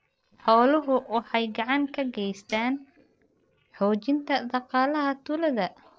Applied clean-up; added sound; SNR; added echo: neural separator model SepFormer DNS4.